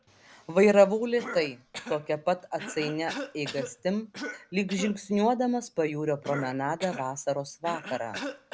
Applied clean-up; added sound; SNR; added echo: none; Cough; 13 dB; none.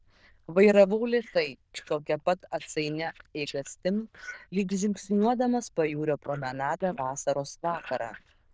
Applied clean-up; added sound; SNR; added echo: neural diffusion model UNIVERSE++.